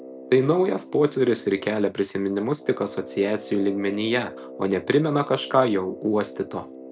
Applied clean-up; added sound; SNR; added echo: none; Brass instrument; 17 dB; none.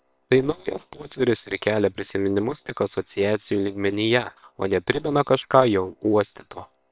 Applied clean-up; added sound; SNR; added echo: neural separator model SepFormer WHAM!.